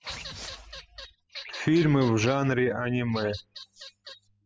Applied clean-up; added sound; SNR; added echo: classical method spectral subtraction.